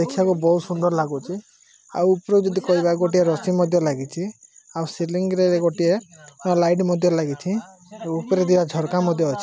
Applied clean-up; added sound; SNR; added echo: none; none; none; none.